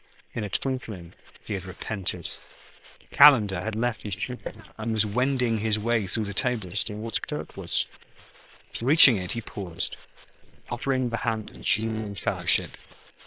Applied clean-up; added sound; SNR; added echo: neural separator model SepFormer WHAM!.